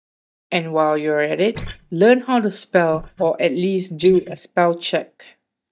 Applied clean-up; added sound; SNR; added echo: neural mask model DeepFilterNet 3.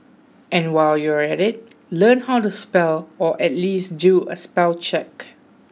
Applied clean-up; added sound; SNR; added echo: none; none; none; none.